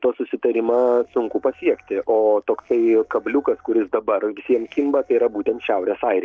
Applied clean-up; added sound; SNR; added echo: neural separator model SepFormer DNS4.